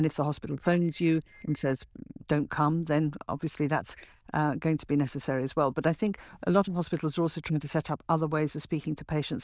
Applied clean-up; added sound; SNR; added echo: neural diffusion model UNIVERSE++.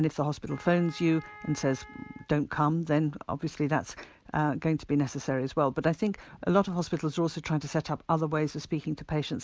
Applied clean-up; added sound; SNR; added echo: none; Wind instrument, woodwind instrument; 20 dB; none.